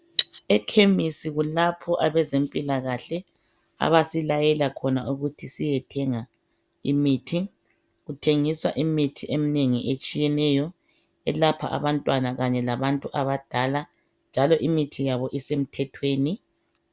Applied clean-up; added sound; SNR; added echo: none; Cutlery, silverware; 4 dB; none.